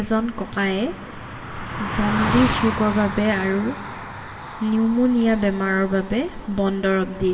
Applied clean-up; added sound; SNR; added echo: none; Car passing by; 9 dB; reverberation time 1.9 s.